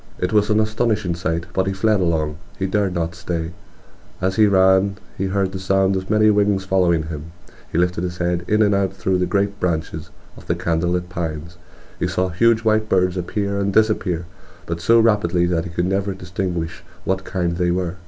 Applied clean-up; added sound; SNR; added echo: none; none; none; none.